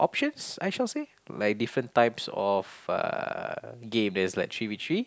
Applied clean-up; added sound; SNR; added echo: none; none; none; none.